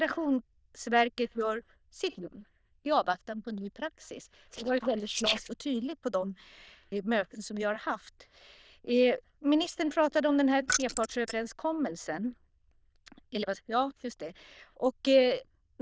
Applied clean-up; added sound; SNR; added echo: neural diffusion model UNIVERSE++.